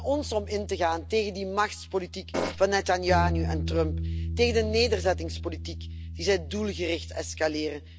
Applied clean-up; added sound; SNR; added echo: none; Fart + Bass guitar; 5 dB; none.